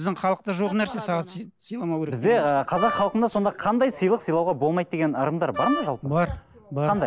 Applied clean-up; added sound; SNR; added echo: none; Wind instrument, woodwind instrument; 7 dB; none.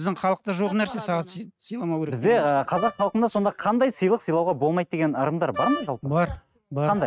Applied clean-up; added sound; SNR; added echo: neural mask model RNNoise.